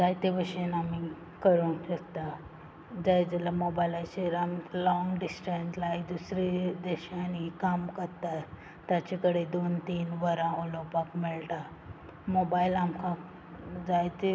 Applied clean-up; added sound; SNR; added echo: none; none; none; none.